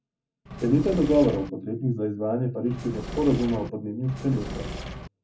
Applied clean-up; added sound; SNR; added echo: none; Engine / Mechanisms; 9 dB; reverberation time 0.3 s.